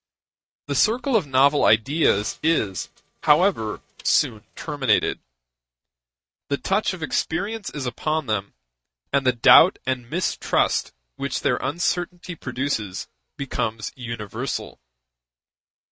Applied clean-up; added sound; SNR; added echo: neural mask model RNNoise.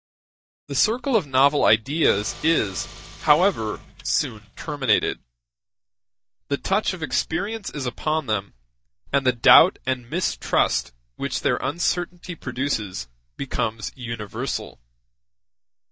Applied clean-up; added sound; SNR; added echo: neural mask model DeepFilterNet 3.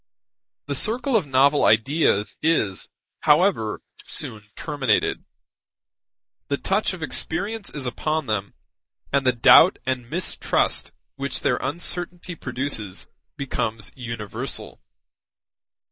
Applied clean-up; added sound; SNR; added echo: neural mask model Resemble Enhance denoiser.